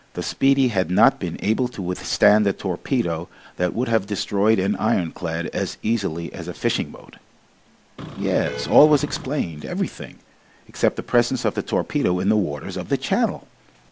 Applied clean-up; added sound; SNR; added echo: none; Vehicle horn, car horn, honking; 11 dB; none.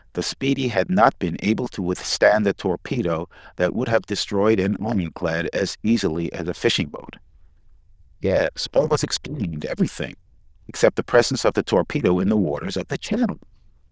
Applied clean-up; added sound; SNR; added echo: neural diffusion model UNIVERSE++.